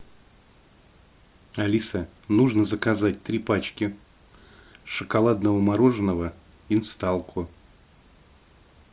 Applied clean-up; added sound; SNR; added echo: none; none; none; none.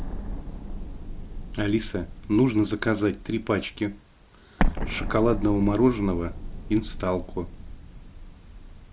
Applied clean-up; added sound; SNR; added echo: none; Explosion; 5 dB; none.